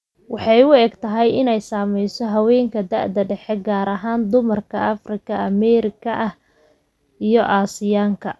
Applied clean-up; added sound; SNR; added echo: none; none; none; none.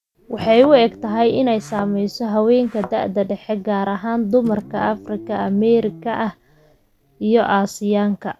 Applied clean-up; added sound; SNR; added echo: none; Thump, thud + Guitar; 19 dB; none.